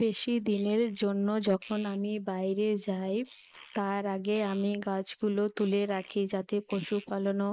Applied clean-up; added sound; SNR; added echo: neural mask model Resemble Enhance denoiser.